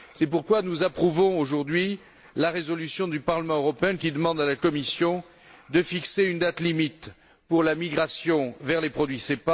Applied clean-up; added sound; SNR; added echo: none; none; none; none.